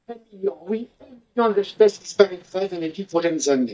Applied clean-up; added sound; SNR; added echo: neural mask model DeepFilterNet 3.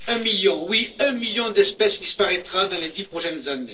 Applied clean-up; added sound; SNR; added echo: neural separator model SepFormer DNS4.